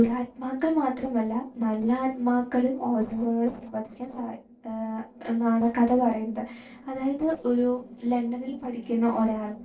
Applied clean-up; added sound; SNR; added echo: neural separator model SepFormer DNS4.